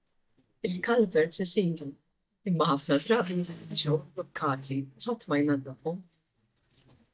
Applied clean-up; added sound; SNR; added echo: neural mask model DeepFilterNet 3.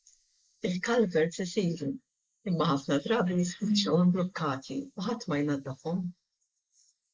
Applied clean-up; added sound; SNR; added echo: neural mask model Resemble Enhance denoiser.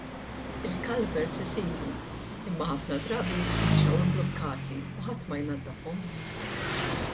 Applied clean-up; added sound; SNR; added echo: none; Engine; -3 dB; none.